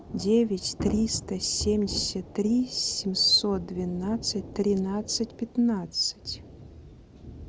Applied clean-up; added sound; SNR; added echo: none; Thunder / Rain; 13 dB; none.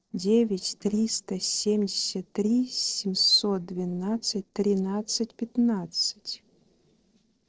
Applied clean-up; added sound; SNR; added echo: neural separator model SepFormer DNS4.